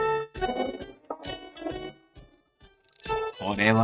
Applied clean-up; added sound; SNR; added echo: neural mask model RNNoise.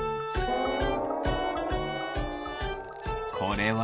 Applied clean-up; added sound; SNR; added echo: none; none; none; none.